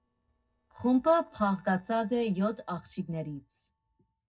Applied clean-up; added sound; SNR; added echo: neural separator model SepFormer DNS4.